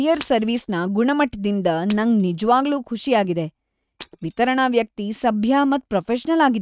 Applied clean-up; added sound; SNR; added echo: neural mask model RNNoise.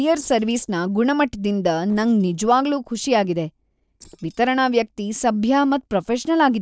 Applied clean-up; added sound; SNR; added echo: neural separator model SepFormer DNS4.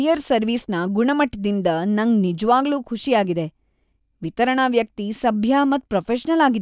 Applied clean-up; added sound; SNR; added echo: none; none; none; none.